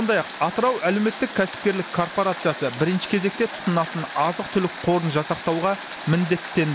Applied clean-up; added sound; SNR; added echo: none; Water; 8 dB; none.